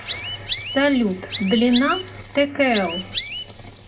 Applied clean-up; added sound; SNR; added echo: none; Chirp, tweet; 10 dB; reverberation time 0.2 s.